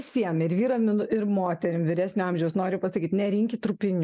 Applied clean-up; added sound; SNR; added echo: none; none; none; none.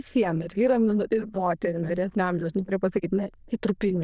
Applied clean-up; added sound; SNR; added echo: neural diffusion model UNIVERSE++.